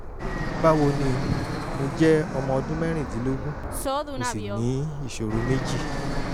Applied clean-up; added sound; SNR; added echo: none; Fixed-wing aircraft, airplane; 3 dB; none.